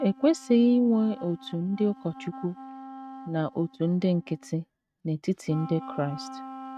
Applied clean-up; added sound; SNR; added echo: neural mask model RNNoise.